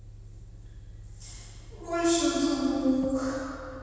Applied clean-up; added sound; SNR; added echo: none; Motor vehicle (road); 15 dB; reverberation time 2.1 s.